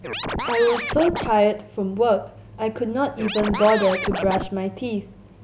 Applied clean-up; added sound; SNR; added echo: none; Scratching (performance technique); 5 dB; none.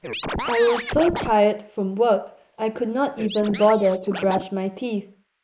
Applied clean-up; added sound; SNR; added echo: neural mask model Resemble Enhance denoiser.